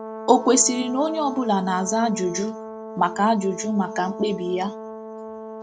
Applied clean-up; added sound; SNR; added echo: none; Brass instrument; 11 dB; none.